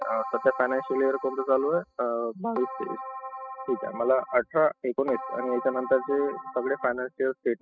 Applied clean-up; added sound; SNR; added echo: classical method spectral subtraction.